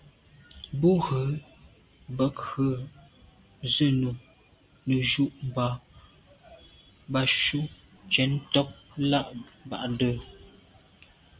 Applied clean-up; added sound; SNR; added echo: none; none; none; none.